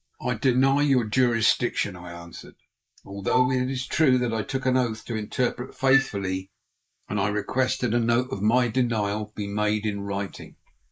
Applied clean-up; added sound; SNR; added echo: neural mask model Resemble Enhance denoiser.